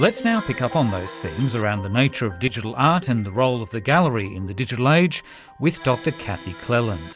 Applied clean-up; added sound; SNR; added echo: none; Accordion; 17 dB; none.